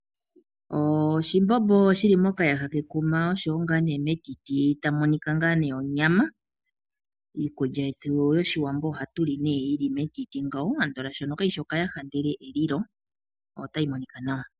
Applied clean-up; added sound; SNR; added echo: none; none; none; none.